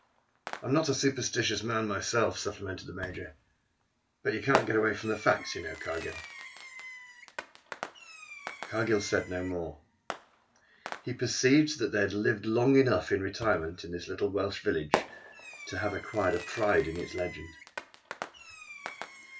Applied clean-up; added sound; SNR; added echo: none; Fireworks; 11 dB; reverberation time 0.2 s.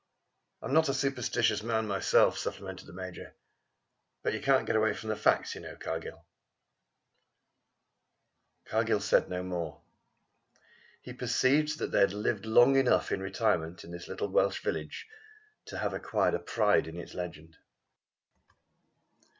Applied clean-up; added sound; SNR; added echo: none; none; none; none.